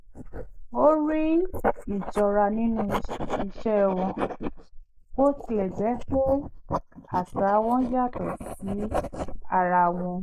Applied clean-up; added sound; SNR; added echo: neural mask model Resemble Enhance denoiser.